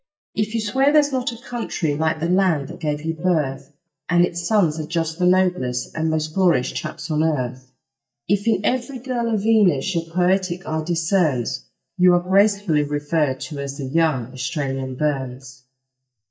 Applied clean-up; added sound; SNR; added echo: neural mask model DeepFilterNet 3.